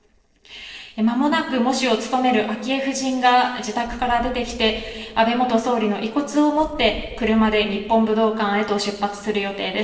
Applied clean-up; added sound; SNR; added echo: neural separator model SepFormer DNS4.